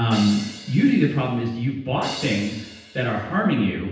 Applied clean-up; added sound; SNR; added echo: none; Crash cymbal; 16 dB; reverberation time 0.9 s.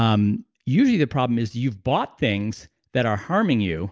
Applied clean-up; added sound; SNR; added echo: none; none; none; none.